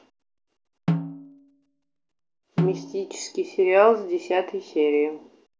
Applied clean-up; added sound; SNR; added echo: none; Snare drum; 6 dB; none.